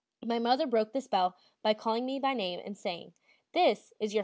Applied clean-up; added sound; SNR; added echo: none; none; none; none.